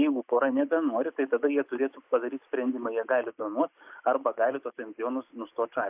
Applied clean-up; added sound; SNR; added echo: neural mask model Resemble Enhance denoiser.